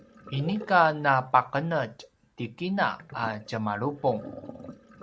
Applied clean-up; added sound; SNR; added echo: none; Sink (filling or washing); 18 dB; none.